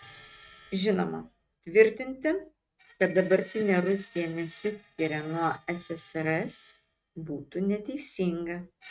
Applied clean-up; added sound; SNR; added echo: neural mask model RNNoise.